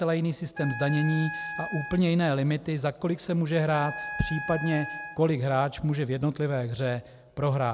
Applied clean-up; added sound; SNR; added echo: none; Wind instrument, woodwind instrument; 11 dB; none.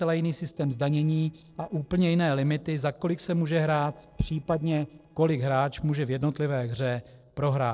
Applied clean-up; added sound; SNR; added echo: neural separator model SepFormer DNS4.